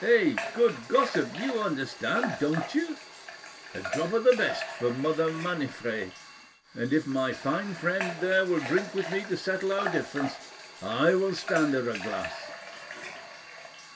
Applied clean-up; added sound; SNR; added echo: none; Water tap, faucet / Water; 10 dB; reverberation time 0.1 s.